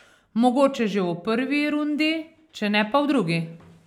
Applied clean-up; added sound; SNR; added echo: none; none; none; none.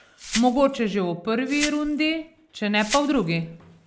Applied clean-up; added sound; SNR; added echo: none; Glass; 10 dB; none.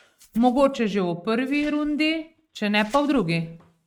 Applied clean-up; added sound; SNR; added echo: neural mask model RNNoise.